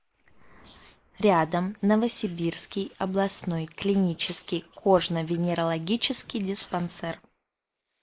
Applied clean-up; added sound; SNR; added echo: neural mask model Resemble Enhance denoiser.